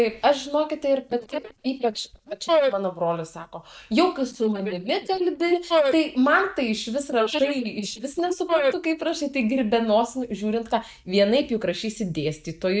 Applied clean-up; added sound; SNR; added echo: neural mask model DeepFilterNet 3.